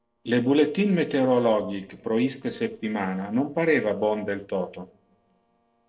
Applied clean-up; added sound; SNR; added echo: neural separator model SepFormer DNS4.